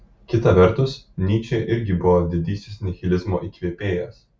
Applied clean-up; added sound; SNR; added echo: none; none; none; none.